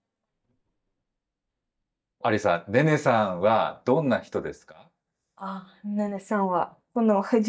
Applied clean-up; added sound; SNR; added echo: neural mask model DeepFilterNet 3.